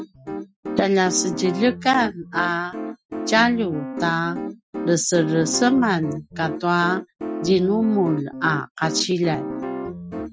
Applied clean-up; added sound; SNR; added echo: classical method Wiener filter.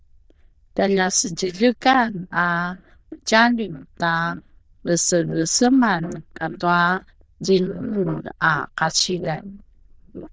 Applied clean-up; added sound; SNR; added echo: neural diffusion model UNIVERSE++.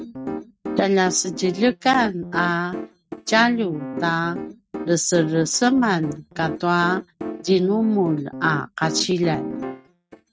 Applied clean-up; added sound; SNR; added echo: neural mask model RNNoise.